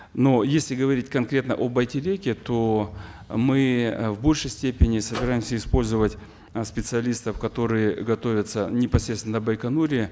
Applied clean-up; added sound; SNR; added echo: none; Microwave oven; 16 dB; none.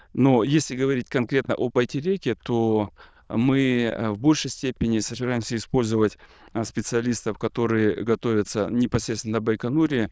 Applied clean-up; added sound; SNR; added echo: neural diffusion model UNIVERSE++.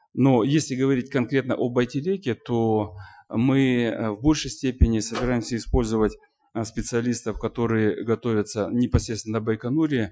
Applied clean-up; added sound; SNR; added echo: classical method Wiener filter.